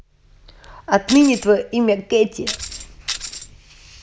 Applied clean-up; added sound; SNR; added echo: none; Tambourine; 9 dB; none.